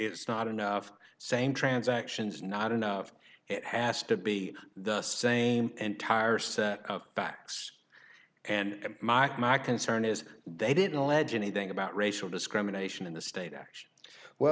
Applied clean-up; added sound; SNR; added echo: none; none; none; none.